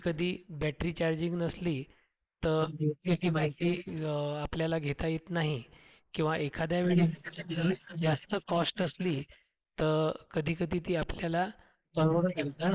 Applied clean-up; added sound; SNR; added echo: neural mask model Resemble Enhance denoiser.